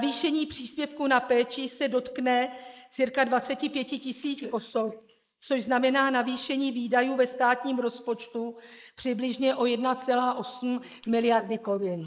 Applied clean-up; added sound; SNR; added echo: neural mask model Resemble Enhance denoiser.